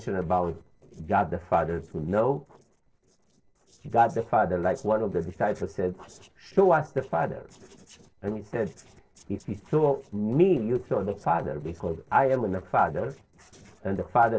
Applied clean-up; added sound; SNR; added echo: neural separator model SepFormer DNS4.